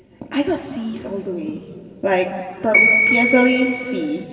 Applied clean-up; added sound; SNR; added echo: none; Bell; -4 dB; reverberation time 2.5 s.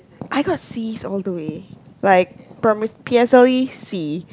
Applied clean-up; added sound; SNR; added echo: none; none; none; none.